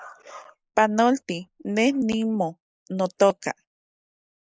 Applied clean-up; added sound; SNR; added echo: neural mask model Resemble Enhance denoiser.